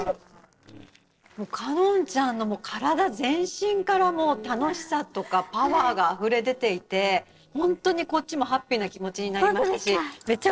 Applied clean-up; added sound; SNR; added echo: neural separator model SepFormer DNS4.